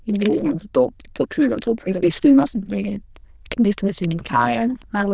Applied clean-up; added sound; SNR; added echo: neural diffusion model UNIVERSE++.